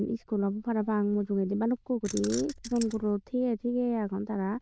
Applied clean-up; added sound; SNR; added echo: neural diffusion model UNIVERSE++.